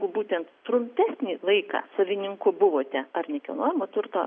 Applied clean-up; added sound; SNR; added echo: none; none; none; none.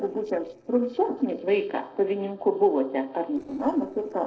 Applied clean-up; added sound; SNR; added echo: neural separator model SepFormer DNS4.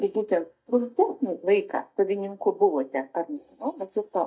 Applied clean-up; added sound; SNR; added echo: neural mask model DeepFilterNet 3.